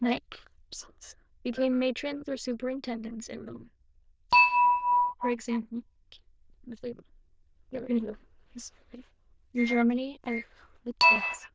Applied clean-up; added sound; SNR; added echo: neural diffusion model UNIVERSE++.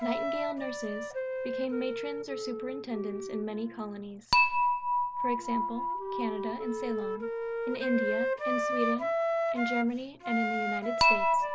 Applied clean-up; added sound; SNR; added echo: none; Wind instrument, woodwind instrument + Dishes, pots, and pans / Chink, clink; -5 dB; none.